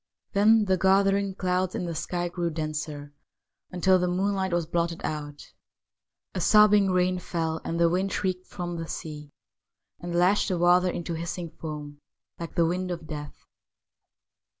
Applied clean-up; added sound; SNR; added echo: none; none; none; none.